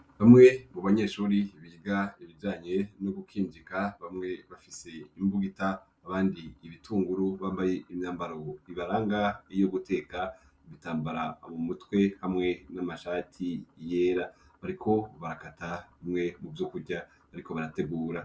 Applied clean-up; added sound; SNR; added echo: none; none; none; none.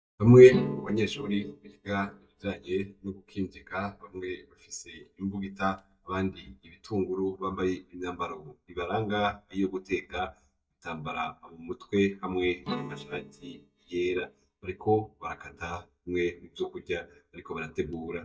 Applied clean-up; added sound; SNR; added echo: neural mask model DeepFilterNet 3.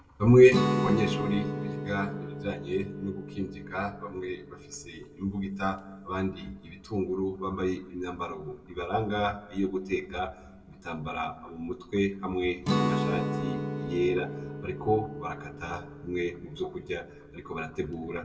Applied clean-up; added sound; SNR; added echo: none; Guitar; 6 dB; reverberation time 1.3 s.